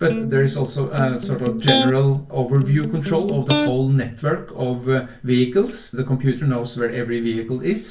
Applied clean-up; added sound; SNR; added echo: none; Electric guitar; 4 dB; reverberation time 0.3 s.